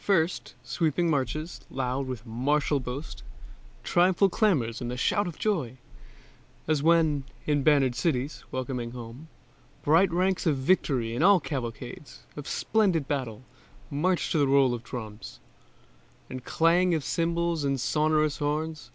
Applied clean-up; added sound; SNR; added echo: none; none; none; none.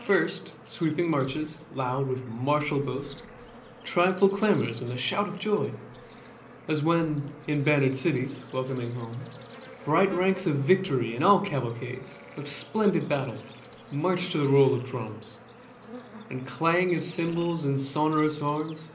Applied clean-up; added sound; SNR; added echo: none; Bird / Insect; 18 dB; reverberation time 0.5 s.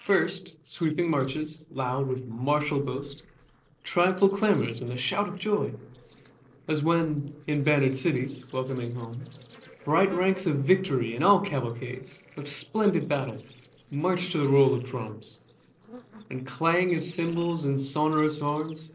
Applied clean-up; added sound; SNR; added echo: neural separator model SepFormer DNS4.